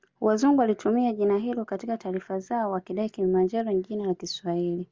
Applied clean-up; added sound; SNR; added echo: none; none; none; none.